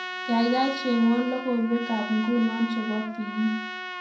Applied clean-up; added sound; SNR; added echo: none; Trumpet; 9 dB; reverberation time 0.5 s.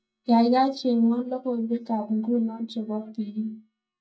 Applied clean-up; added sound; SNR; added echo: neural mask model DeepFilterNet 3.